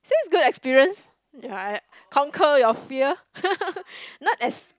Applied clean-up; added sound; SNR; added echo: none; none; none; none.